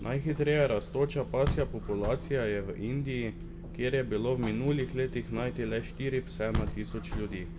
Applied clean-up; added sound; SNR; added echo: none; Bus / Engine; 7 dB; reverberation time 1.6 s.